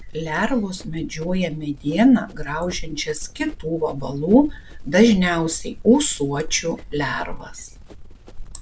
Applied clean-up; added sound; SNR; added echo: none; Run; 12 dB; none.